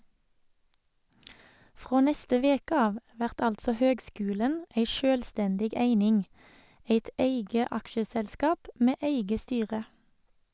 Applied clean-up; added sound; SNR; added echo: none; none; none; none.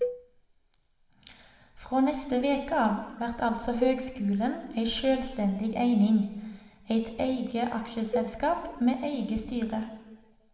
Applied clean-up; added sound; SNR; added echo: none; Cowbell; 9 dB; reverberation time 1.1 s.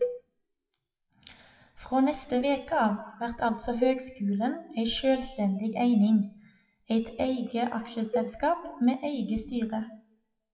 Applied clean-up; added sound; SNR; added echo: classical method WPE with log-MMSE.